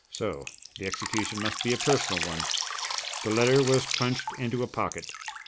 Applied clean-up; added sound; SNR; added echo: none; Drip; 4 dB; none.